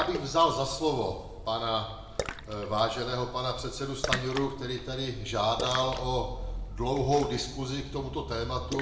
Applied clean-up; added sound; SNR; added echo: none; Splash, splatter; 8 dB; reverberation time 0.9 s.